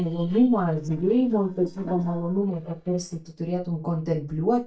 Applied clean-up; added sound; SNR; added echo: neural mask model DeepFilterNet 3.